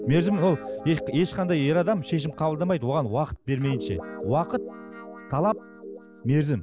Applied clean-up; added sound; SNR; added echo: none; Guitar; 12 dB; none.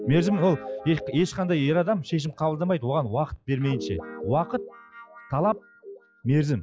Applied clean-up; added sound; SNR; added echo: classical method log-MMSE.